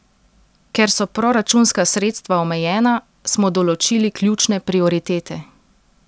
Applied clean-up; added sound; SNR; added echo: none; none; none; none.